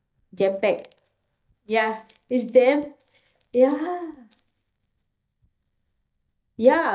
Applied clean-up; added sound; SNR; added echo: neural mask model DeepFilterNet 3.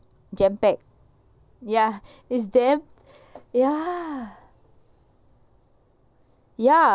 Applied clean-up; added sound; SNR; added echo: none; none; none; none.